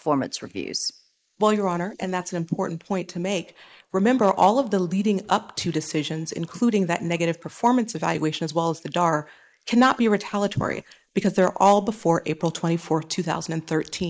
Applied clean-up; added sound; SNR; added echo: neural mask model Resemble Enhance denoiser.